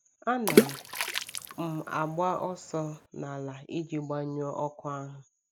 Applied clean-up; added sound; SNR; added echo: none; Water / Splash, splatter; -4 dB; none.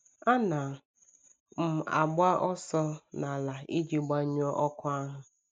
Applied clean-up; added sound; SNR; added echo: none; none; none; none.